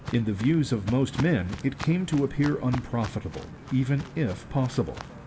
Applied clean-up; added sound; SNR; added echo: none; Walk, footsteps; 13 dB; reverberation time 1.2 s.